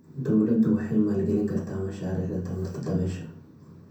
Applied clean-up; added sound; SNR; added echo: none; none; none; reverberation time 0.6 s.